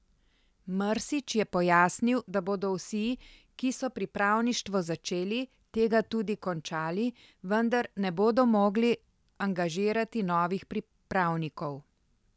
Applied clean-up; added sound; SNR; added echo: none; none; none; none.